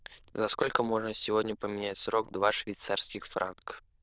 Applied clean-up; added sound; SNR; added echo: neural diffusion model UNIVERSE++.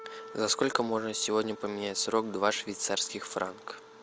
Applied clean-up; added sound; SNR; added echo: none; Wind instrument, woodwind instrument; 18 dB; none.